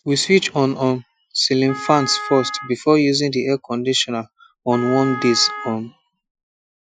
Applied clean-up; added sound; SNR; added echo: classical method Wiener filter.